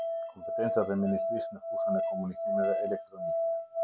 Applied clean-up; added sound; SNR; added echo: none; Musical instrument; -3 dB; none.